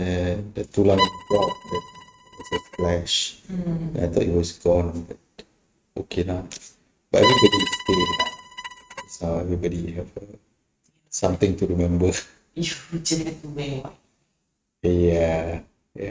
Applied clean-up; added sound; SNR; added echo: neural mask model RNNoise.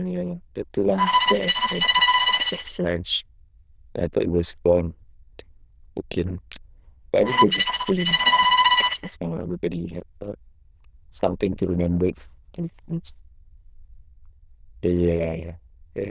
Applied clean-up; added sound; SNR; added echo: neural diffusion model UNIVERSE++.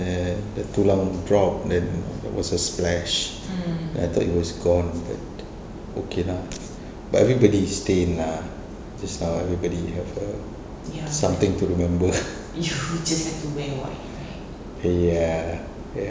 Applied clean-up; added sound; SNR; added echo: none; none; none; none.